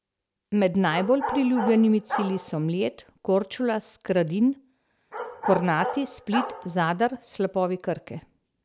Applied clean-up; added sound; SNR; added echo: none; Bark; 9 dB; none.